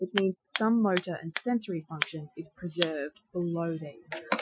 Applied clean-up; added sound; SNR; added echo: classical method Wiener filter.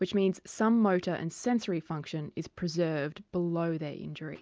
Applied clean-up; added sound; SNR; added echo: none; none; none; none.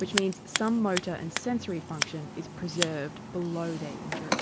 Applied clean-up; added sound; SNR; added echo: none; Scissors; 3 dB; none.